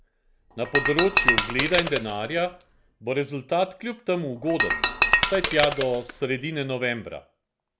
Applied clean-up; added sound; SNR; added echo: none; Shatter; -3 dB; none.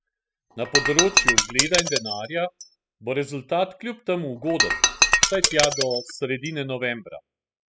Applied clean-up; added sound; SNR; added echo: classical method spectral subtraction.